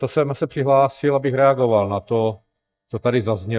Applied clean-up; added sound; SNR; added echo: neural mask model DeepFilterNet 3.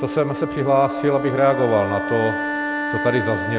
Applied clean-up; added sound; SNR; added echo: none; Wind instrument, woodwind instrument; 5 dB; none.